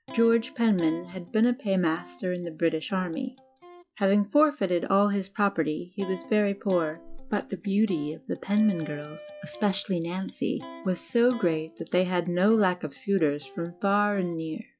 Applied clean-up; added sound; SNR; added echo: classical method log-MMSE.